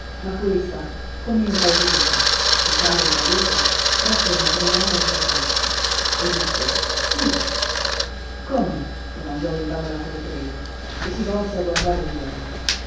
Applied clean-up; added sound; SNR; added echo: none; Camera; -5 dB; reverberation time 0.7 s.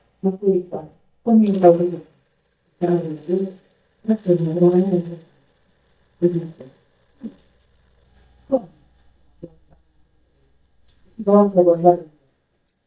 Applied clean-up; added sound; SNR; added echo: neural mask model DeepFilterNet 3.